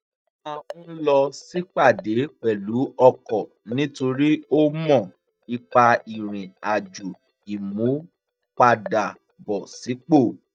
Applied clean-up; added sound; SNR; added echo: neural mask model DeepFilterNet 3.